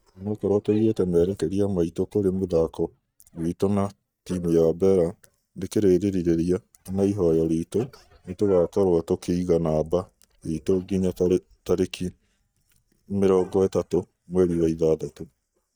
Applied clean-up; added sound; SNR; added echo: neural mask model DeepFilterNet 3.